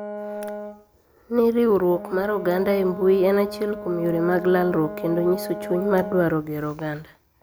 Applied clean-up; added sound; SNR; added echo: none; Brass instrument; 12 dB; none.